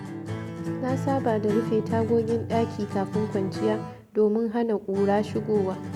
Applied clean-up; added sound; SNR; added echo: none; Acoustic guitar; 6 dB; none.